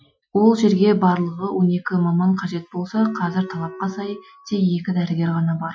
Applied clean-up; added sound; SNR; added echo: classical method Wiener filter.